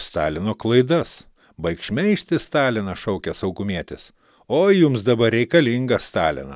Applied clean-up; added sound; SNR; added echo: none; none; none; none.